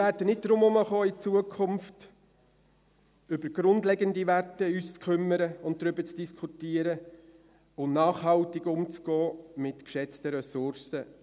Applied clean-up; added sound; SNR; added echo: none; none; none; none.